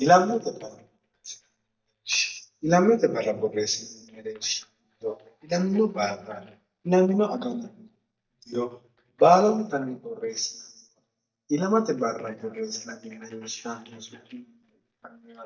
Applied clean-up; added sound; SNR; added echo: neural mask model DeepFilterNet 3.